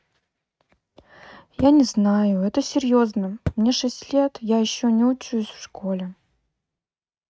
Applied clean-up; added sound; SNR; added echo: neural mask model RNNoise.